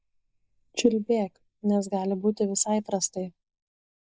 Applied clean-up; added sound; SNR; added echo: neural mask model Resemble Enhance denoiser.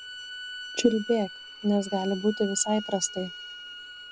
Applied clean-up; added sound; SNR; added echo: none; Bowed string instrument; 12 dB; none.